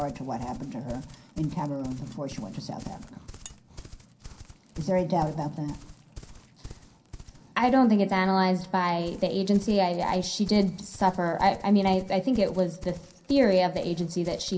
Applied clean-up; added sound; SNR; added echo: none; Livestock, farm animals, working animals; 19 dB; reverberation time 0.3 s.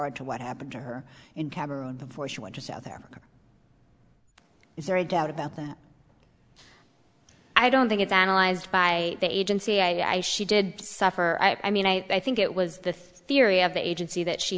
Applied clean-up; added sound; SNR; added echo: none; none; none; none.